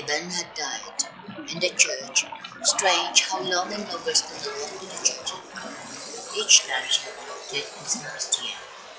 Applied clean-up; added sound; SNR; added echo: classical method log-MMSE.